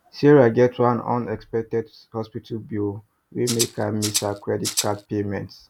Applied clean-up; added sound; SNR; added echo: none; Rattle (instrument); 5 dB; none.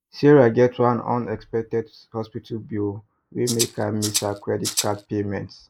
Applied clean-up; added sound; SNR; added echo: neural mask model Resemble Enhance denoiser.